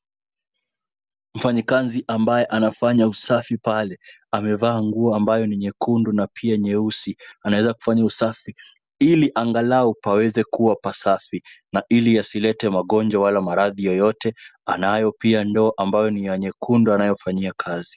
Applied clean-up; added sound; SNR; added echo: none; none; none; none.